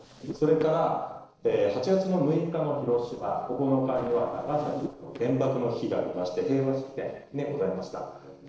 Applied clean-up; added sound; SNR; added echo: neural separator model SepFormer DNS4.